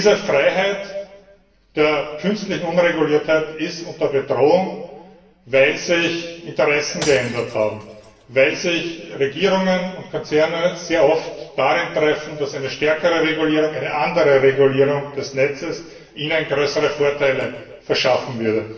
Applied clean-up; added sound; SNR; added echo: none; Shatter / Crushing; 17 dB; reverberation time 1.0 s.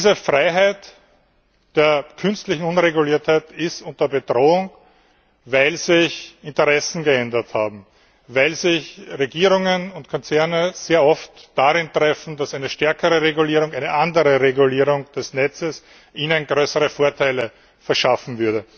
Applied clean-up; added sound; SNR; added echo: none; none; none; none.